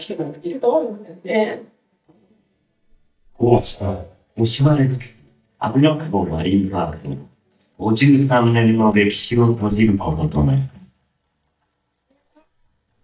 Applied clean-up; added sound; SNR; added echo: neural mask model DeepFilterNet 3.